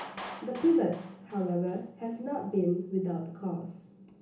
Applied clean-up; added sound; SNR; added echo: none; Clapping; 17 dB; reverberation time 0.8 s.